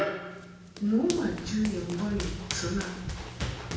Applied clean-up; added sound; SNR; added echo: none; Run; 4 dB; reverberation time 0.9 s.